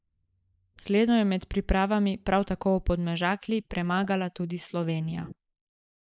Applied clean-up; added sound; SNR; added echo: neural mask model Resemble Enhance denoiser.